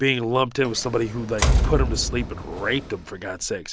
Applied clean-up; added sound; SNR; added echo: none; Door; 0 dB; none.